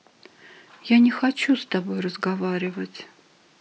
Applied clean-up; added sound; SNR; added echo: none; none; none; none.